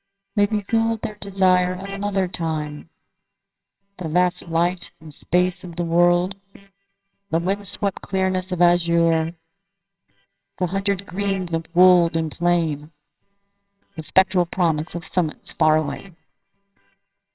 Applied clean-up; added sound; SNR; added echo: neural separator model SepFormer WHAMR!.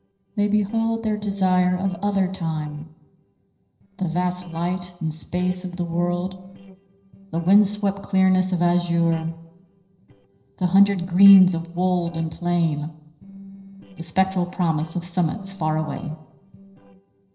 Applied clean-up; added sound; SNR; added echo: neural separator model SepFormer DNS4.